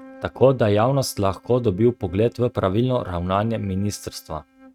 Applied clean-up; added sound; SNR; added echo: neural mask model RNNoise.